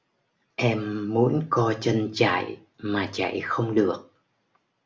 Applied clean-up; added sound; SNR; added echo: none; none; none; none.